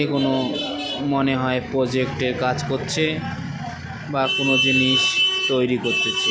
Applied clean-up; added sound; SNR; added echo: none; none; none; none.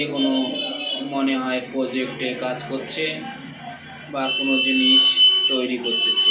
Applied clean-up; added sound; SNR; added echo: none; none; none; reverberation time 0.3 s.